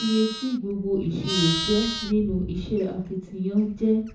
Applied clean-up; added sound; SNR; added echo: none; Livestock, farm animals, working animals; 9 dB; reverberation time 0.6 s.